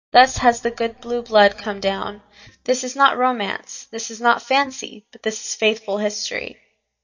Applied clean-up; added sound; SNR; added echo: neural mask model DeepFilterNet 3.